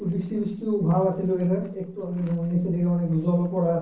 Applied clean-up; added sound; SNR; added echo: neural separator model SepFormer DNS4.